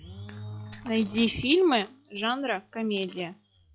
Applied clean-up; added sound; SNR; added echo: classical method log-MMSE.